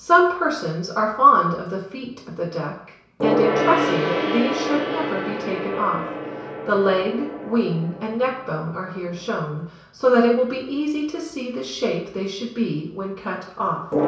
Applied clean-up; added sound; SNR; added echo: none; Gong; 6 dB; reverberation time 0.6 s.